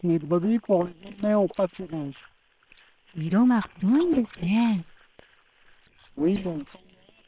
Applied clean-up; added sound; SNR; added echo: neural separator model SepFormer WHAM!.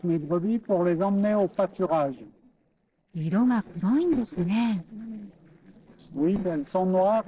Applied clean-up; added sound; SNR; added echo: neural separator model SepFormer DNS4.